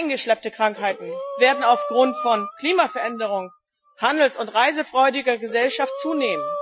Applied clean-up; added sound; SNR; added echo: classical method Wiener filter.